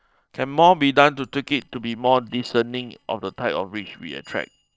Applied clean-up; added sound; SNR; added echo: neural separator model SepFormer DNS4.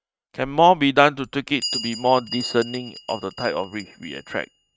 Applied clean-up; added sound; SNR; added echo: neural mask model RNNoise.